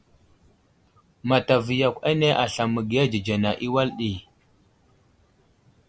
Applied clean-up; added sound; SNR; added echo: none; none; none; none.